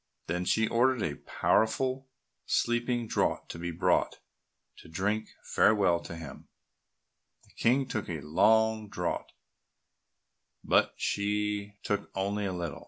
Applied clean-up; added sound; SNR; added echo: none; none; none; none.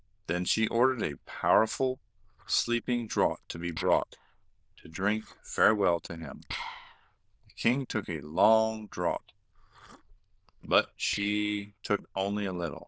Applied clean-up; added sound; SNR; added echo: neural diffusion model UNIVERSE++.